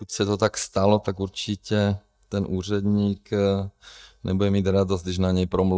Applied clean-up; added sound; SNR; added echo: neural mask model DeepFilterNet 3.